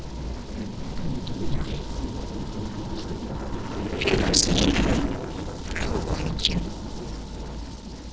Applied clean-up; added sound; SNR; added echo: neural separator model SepFormer DNS4.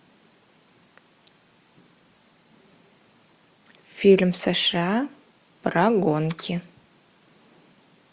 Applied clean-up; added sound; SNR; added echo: none; none; none; none.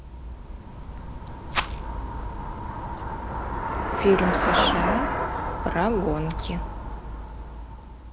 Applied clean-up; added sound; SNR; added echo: none; Traffic noise, roadway noise / Bicycle + Rattle; -2 dB; none.